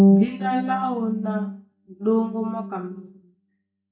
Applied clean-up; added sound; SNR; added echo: neural mask model DeepFilterNet 3.